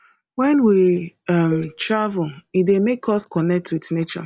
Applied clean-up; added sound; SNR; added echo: none; Dishes, pots, and pans; 16 dB; none.